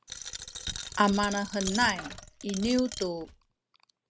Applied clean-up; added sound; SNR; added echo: none; Coin (dropping); 9 dB; none.